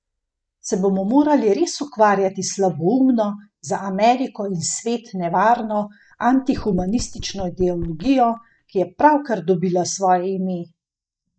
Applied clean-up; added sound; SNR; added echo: neural mask model DeepFilterNet 3.